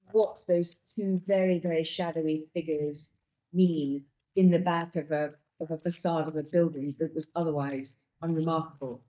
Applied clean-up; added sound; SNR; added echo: neural mask model DeepFilterNet 3.